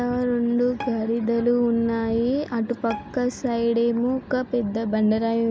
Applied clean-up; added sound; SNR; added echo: none; Bowed string instrument; 19 dB; none.